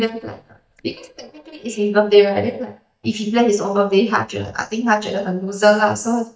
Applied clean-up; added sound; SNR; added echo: neural mask model DeepFilterNet 3.